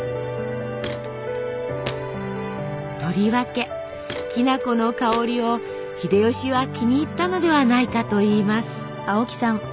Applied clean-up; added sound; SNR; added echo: none; Walk, footsteps; 17 dB; none.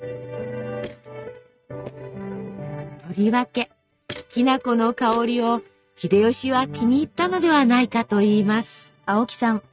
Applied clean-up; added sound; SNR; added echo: neural mask model RNNoise.